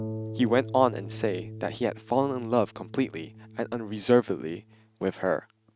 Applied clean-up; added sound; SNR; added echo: neural mask model RNNoise.